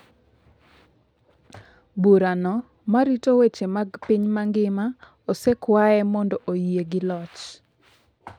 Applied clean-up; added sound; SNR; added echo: none; none; none; none.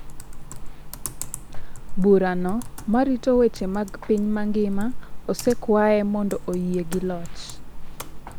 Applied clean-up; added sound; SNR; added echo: none; Computer keyboard; 5 dB; none.